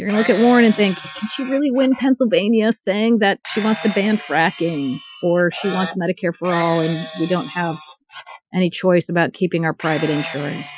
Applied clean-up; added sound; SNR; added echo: classical method Wiener filter.